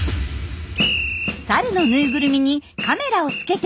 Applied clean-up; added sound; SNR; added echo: none; none; none; none.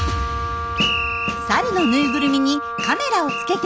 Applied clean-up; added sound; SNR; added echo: none; Wind instrument, woodwind instrument; 6 dB; none.